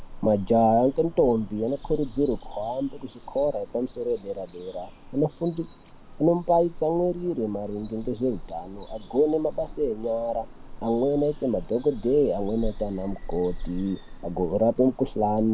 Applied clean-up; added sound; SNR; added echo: none; Bird vocalization, bird call, bird song; 12 dB; none.